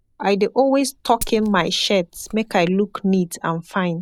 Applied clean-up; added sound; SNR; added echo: none; Glass; 20 dB; none.